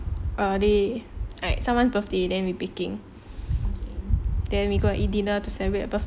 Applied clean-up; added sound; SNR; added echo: none; none; none; none.